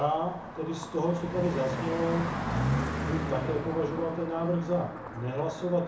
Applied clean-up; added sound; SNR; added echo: none; Car passing by; 3 dB; reverberation time 0.5 s.